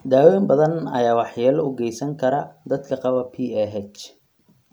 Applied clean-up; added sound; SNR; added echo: none; none; none; none.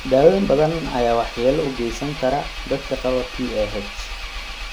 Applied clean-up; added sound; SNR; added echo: none; Engine; 10 dB; none.